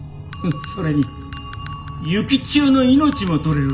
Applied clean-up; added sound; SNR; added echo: none; Bell; 19 dB; reverberation time 0.4 s.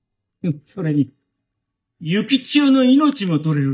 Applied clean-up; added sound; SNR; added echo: neural mask model DeepFilterNet 3.